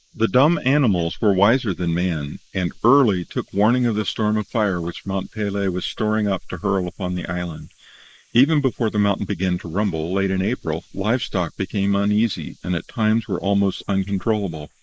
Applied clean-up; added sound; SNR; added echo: neural mask model Resemble Enhance denoiser.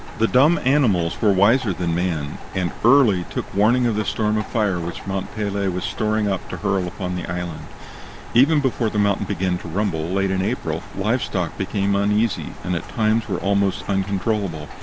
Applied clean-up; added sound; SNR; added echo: none; Rain; 13 dB; none.